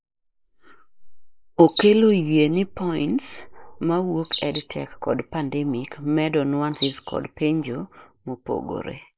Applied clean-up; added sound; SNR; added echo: neural mask model Resemble Enhance denoiser.